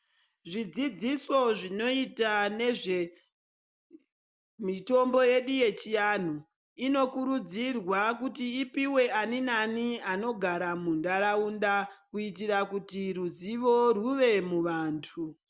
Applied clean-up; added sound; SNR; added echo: none; none; none; none.